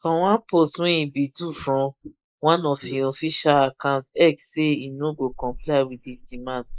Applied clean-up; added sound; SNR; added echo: neural mask model Resemble Enhance denoiser.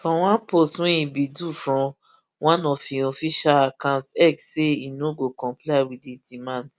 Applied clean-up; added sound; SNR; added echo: none; none; none; none.